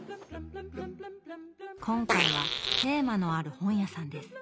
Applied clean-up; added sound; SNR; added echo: none; Fart; -2 dB; none.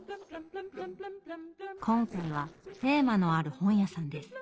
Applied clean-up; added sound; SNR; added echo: neural separator model SepFormer DNS4.